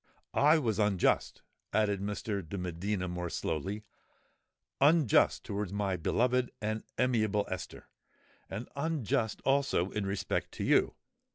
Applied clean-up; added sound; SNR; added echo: none; none; none; none.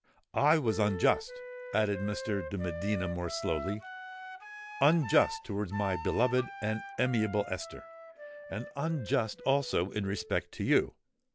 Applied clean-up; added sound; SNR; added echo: none; Wind instrument, woodwind instrument; 12 dB; none.